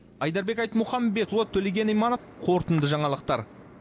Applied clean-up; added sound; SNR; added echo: none; none; none; none.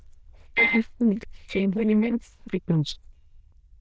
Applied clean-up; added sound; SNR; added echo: neural diffusion model UNIVERSE++.